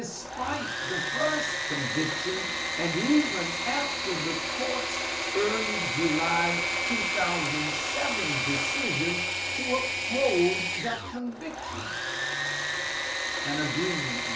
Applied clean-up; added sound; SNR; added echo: none; Engine / Mechanisms; -1 dB; reverberation time 0.4 s.